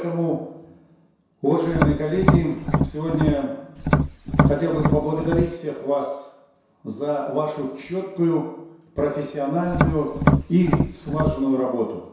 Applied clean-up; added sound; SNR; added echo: none; Tap; -3 dB; reverberation time 0.7 s.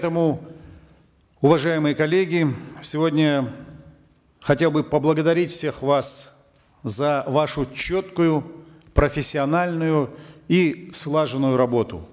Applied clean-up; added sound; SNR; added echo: none; none; none; none.